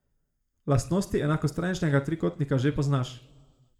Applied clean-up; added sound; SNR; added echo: none; none; none; reverberation time 0.6 s.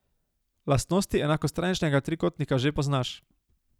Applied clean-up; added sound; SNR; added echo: none; none; none; none.